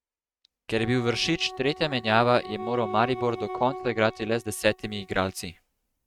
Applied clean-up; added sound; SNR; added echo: neural mask model RNNoise.